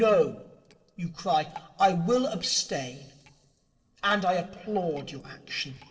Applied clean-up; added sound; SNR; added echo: neural separator model SepFormer DNS4.